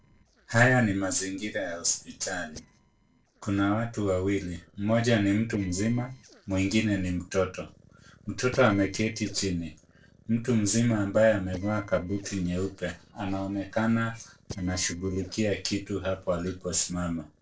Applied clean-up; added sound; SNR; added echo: neural separator model SepFormer DNS4.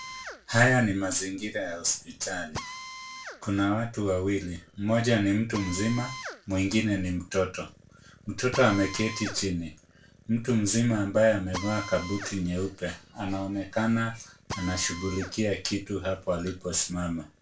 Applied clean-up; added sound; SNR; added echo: none; Drill; 16 dB; reverberation time 0.2 s.